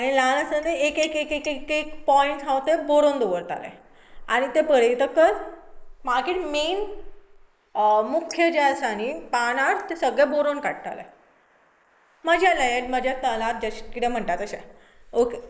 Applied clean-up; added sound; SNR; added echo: neural mask model Resemble Enhance denoiser.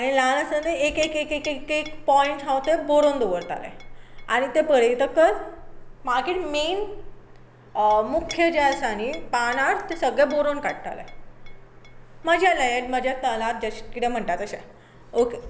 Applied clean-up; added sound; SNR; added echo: none; Chink, clink; 15 dB; none.